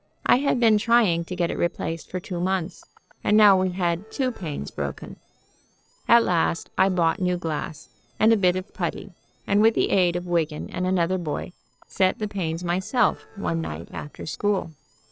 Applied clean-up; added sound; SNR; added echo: neural separator model SepFormer DNS4.